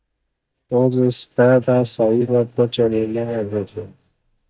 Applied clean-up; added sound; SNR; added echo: neural mask model DeepFilterNet 3.